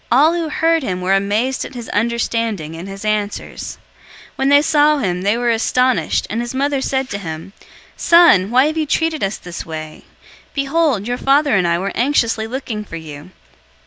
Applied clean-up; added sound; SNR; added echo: none; none; none; none.